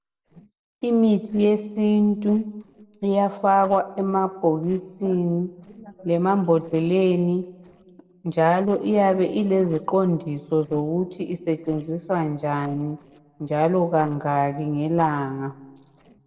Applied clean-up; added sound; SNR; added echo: neural separator model SepFormer DNS4.